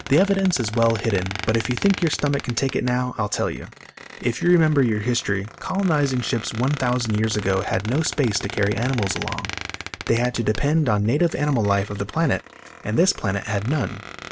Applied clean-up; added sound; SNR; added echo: none; Squeak; 14 dB; none.